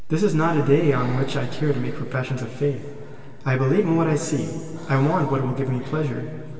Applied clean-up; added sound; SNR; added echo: none; Breathing; 10 dB; reverberation time 2.6 s.